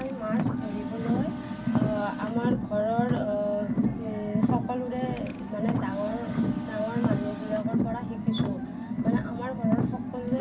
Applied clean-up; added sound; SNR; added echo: none; Car; -5 dB; reverberation time 0.4 s.